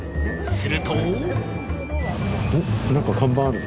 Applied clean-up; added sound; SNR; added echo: none; none; none; none.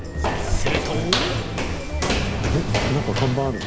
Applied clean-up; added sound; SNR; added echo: none; Walk, footsteps; 1 dB; none.